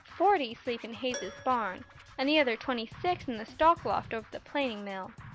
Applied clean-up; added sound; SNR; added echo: none; Scratching (performance technique) + Keyboard (musical); 17 dB; none.